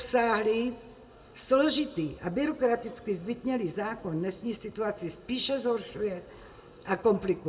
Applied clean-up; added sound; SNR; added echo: none; none; none; reverberation time 1.1 s.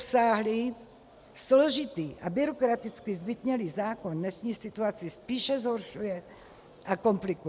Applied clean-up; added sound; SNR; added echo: none; none; none; none.